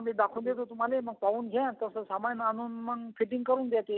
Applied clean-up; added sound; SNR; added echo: none; none; none; none.